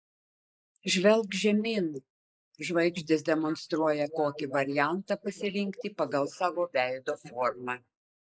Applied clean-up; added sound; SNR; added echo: neural mask model Resemble Enhance denoiser.